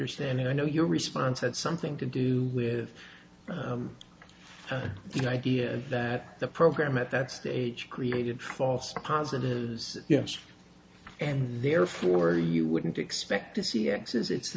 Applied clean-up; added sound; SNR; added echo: none; none; none; none.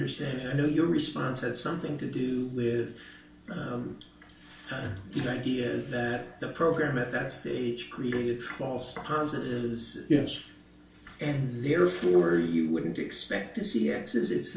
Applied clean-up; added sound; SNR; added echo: none; none; none; reverberation time 0.4 s.